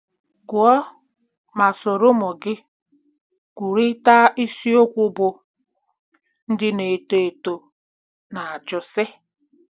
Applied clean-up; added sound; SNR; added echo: none; none; none; none.